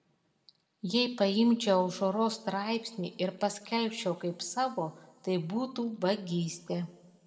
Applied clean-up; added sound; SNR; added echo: none; none; none; reverberation time 1.3 s.